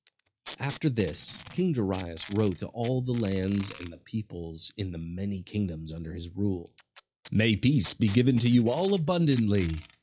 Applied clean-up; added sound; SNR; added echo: classical method log-MMSE.